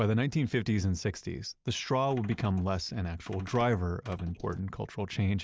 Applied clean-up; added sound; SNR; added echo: neural mask model Resemble Enhance denoiser.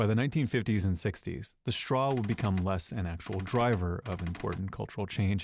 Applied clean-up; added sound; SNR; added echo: none; Cupboard open or close / Door; 17 dB; none.